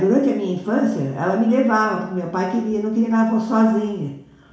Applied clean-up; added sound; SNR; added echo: none; none; none; reverberation time 0.7 s.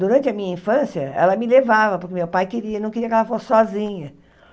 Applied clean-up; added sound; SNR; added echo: none; none; none; none.